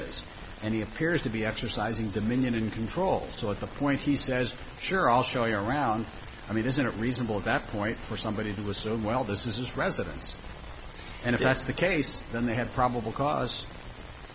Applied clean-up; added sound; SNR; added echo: none; none; none; none.